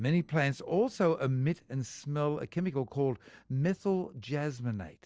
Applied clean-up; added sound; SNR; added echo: neural separator model SepFormer DNS4.